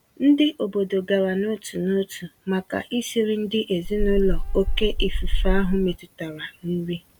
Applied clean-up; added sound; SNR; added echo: none; Meow; -2 dB; none.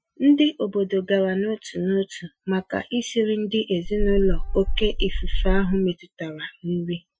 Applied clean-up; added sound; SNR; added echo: classical method Wiener filter.